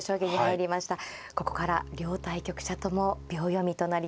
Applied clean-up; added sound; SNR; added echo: none; Bowed string instrument; 15 dB; none.